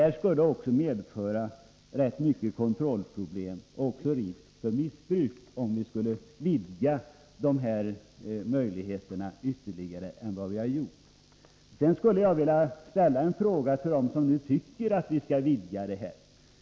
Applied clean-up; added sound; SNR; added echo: none; none; none; none.